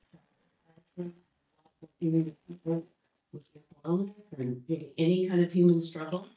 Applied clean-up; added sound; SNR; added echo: neural mask model DeepFilterNet 3.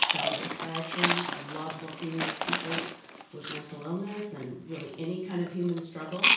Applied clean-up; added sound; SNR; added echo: none; Chewing, mastication; -3 dB; reverberation time 0.7 s.